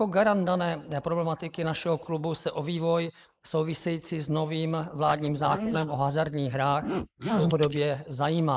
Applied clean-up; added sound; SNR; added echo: neural mask model Resemble Enhance denoiser.